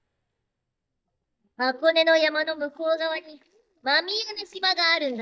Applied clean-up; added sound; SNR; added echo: neural mask model DeepFilterNet 3.